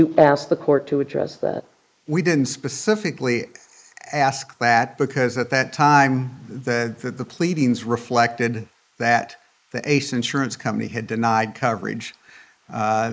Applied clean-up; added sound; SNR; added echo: neural mask model Resemble Enhance denoiser.